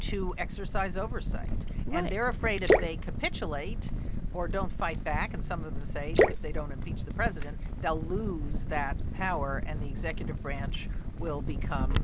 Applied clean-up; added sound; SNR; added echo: none; Crackle + Drip / Splash, splatter; -5 dB; none.